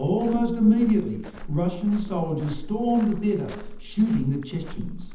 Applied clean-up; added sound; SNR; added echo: none; Walk, footsteps; 12 dB; reverberation time 0.8 s.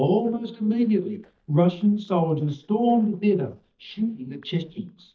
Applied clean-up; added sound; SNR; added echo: neural mask model DeepFilterNet 3.